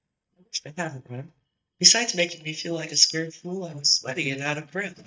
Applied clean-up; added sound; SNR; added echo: neural mask model DeepFilterNet 3.